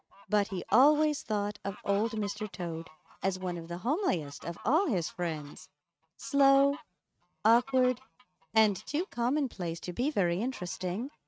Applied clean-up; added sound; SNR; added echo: neural mask model RNNoise.